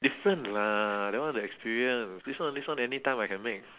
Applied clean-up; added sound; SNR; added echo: none; none; none; none.